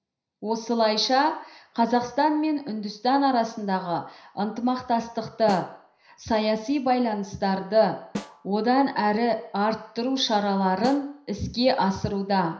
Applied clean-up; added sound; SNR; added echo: none; Snare drum; 16 dB; reverberation time 0.5 s.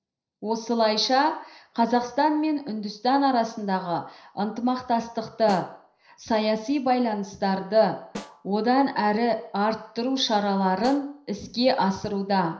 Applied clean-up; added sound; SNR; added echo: neural separator model SepFormer DNS4.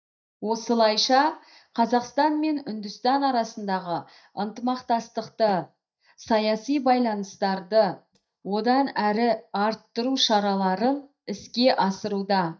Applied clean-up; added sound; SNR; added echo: neural mask model DeepFilterNet 3.